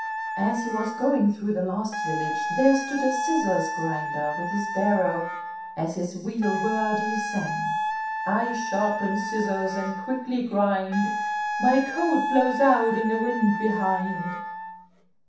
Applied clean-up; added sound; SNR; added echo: none; Wind instrument, woodwind instrument; 4 dB; reverberation time 0.7 s.